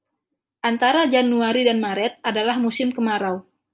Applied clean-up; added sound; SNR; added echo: none; none; none; none.